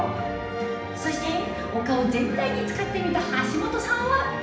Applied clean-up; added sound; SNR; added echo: none; Brass instrument; 20 dB; reverberation time 0.8 s.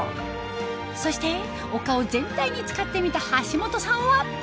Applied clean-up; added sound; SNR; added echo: none; none; none; none.